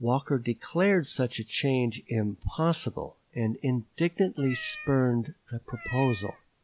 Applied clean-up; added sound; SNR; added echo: none; Meow; 14 dB; none.